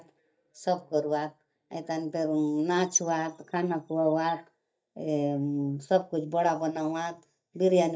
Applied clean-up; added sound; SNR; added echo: neural mask model DeepFilterNet 3.